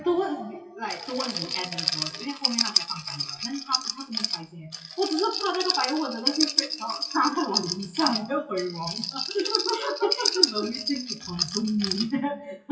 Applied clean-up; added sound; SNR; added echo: classical method WPE with log-MMSE.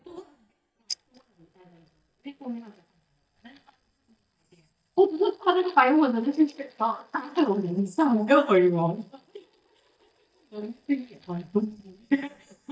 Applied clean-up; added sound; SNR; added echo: neural mask model DeepFilterNet 3.